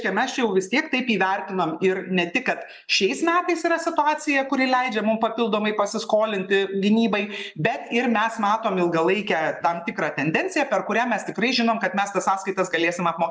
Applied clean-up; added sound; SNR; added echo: neural mask model Resemble Enhance denoiser.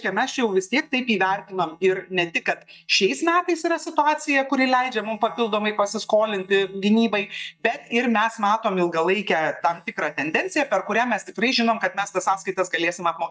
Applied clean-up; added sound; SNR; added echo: neural mask model DeepFilterNet 3.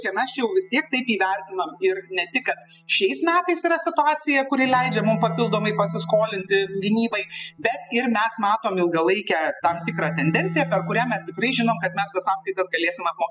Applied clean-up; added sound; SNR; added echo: classical method spectral subtraction.